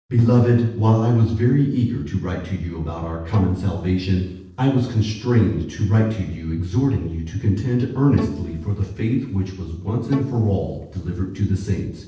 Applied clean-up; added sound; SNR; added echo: neural separator model SepFormer DNS4.